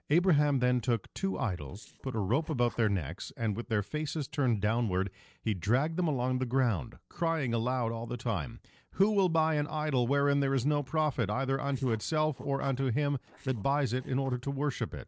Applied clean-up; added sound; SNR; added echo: neural separator model SepFormer DNS4.